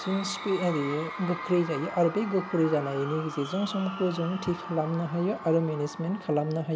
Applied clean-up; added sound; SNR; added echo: none; Crowd / Cheering; 11 dB; none.